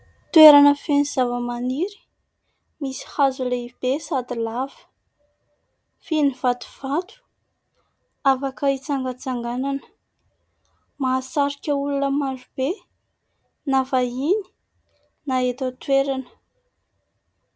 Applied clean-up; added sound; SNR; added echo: none; none; none; none.